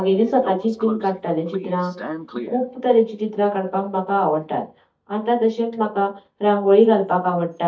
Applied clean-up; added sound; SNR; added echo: neural mask model DeepFilterNet 3.